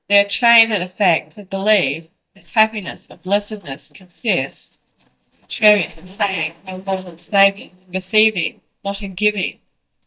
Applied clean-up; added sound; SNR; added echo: neural mask model DeepFilterNet 3.